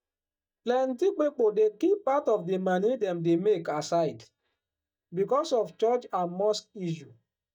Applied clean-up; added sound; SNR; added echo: neural mask model DeepFilterNet 3.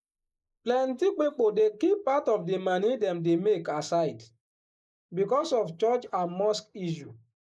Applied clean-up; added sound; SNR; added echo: neural mask model Resemble Enhance denoiser.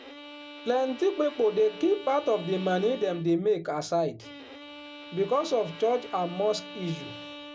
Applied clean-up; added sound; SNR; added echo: none; Bowed string instrument; 16 dB; none.